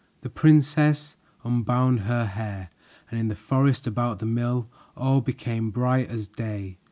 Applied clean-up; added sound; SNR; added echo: none; none; none; none.